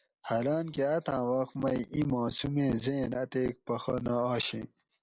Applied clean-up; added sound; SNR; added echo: none; none; none; none.